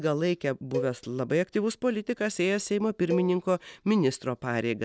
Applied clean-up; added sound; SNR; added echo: none; Cowbell; 13 dB; none.